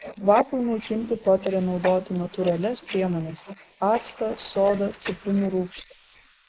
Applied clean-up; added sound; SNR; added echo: neural mask model Resemble Enhance denoiser.